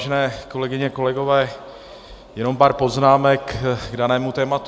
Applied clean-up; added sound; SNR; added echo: none; none; none; none.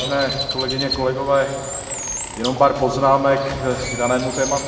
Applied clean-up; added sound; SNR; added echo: none; Bird; 8 dB; reverberation time 1.8 s.